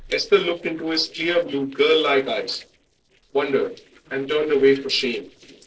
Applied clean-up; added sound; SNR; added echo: neural separator model SepFormer DNS4.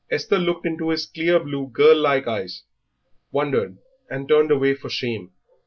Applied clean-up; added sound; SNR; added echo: none; none; none; none.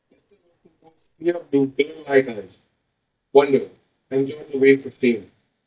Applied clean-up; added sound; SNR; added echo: neural mask model DeepFilterNet 3.